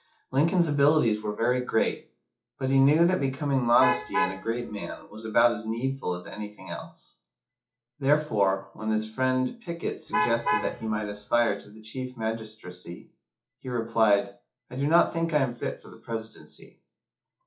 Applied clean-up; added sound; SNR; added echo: classical method log-MMSE.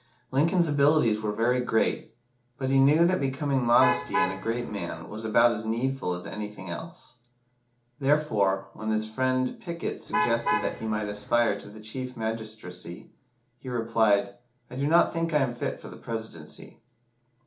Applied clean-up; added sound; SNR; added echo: none; Alarm / Truck; 3 dB; none.